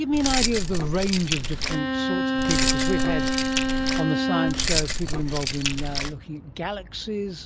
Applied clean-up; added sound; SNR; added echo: none; Keys jangling + Bowed string instrument; -4 dB; none.